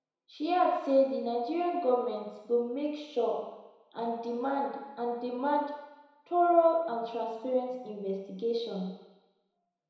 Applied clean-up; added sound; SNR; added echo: none; none; none; reverberation time 1.0 s.